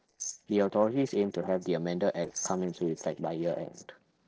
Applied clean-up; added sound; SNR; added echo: neural separator model SepFormer DNS4.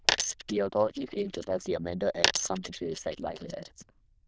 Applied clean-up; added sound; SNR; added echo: neural diffusion model UNIVERSE++.